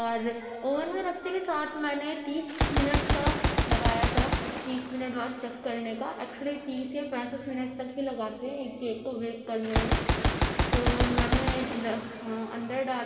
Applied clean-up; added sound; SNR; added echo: none; Gunshot, gunfire; -1 dB; reverberation time 2.3 s.